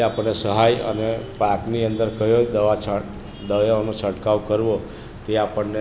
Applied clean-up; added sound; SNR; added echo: none; none; none; none.